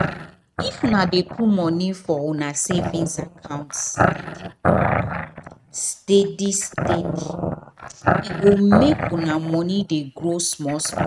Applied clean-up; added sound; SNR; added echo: neural mask model RNNoise.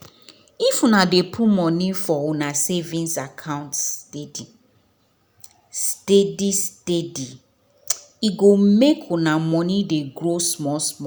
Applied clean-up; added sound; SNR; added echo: none; none; none; none.